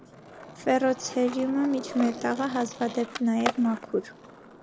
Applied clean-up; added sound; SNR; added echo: none; Skateboard; 11 dB; none.